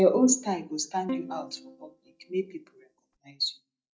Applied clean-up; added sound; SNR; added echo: neural mask model DeepFilterNet 3.